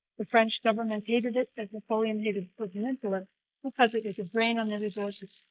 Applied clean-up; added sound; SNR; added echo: neural mask model Resemble Enhance denoiser.